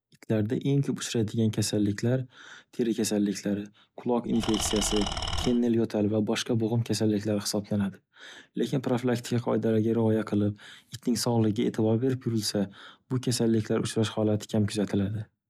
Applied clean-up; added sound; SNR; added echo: none; Engine / Tools; 5 dB; none.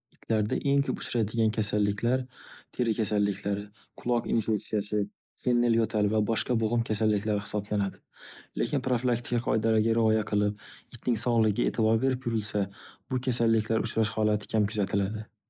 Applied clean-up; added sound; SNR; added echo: neural mask model Resemble Enhance denoiser.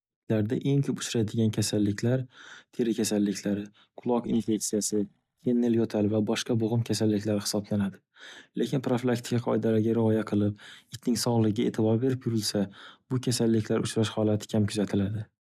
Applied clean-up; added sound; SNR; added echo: neural mask model DeepFilterNet 3.